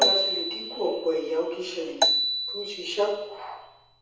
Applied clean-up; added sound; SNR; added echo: none; Marimba, xylophone; -2 dB; reverberation time 0.9 s.